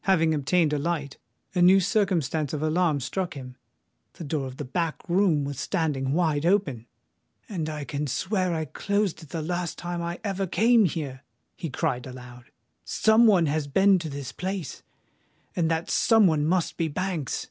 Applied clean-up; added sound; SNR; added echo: none; none; none; none.